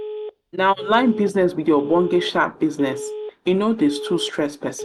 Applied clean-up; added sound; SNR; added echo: none; Telephone; 12 dB; none.